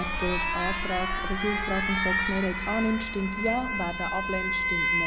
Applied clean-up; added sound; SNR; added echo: none; Alarm; -2 dB; none.